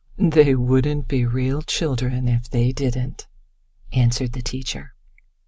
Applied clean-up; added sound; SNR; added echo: none; none; none; none.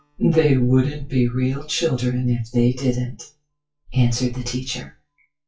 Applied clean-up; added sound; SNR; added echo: classical method WPE with log-MMSE.